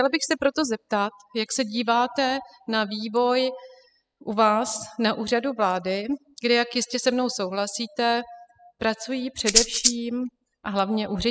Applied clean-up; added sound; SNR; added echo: classical method spectral subtraction.